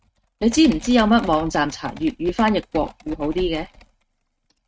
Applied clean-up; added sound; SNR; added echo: neural mask model RNNoise.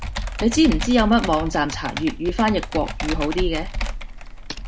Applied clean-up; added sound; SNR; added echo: none; Computer keyboard; 5 dB; none.